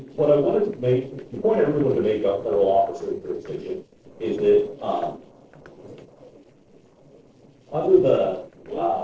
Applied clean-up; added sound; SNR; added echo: neural separator model SepFormer DNS4.